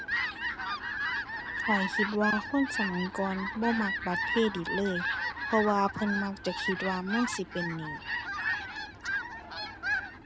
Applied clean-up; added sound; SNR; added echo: none; Fowl; 1 dB; none.